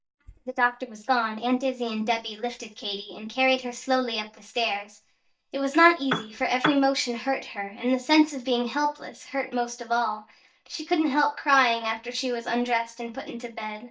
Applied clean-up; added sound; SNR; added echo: neural mask model DeepFilterNet 3.